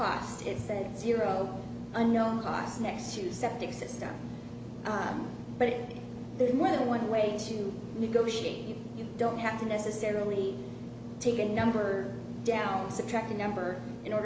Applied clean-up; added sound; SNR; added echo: none; none; none; none.